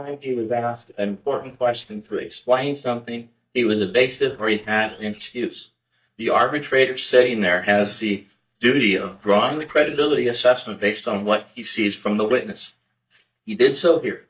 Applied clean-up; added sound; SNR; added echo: neural mask model DeepFilterNet 3.